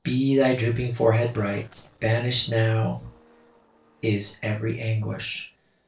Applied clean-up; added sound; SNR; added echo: neural separator model SepFormer DNS4.